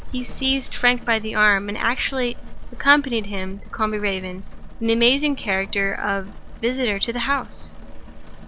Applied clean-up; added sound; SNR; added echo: none; Rain; 7 dB; none.